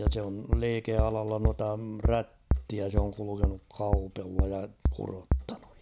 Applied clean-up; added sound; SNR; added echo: none; Bass drum; -2 dB; none.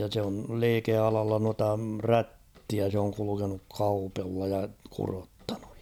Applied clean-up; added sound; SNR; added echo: none; none; none; none.